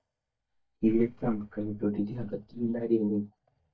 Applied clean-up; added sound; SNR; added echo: neural mask model DeepFilterNet 3.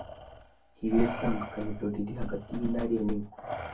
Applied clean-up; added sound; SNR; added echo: none; Respiratory sounds; 11 dB; reverberation time 0.2 s.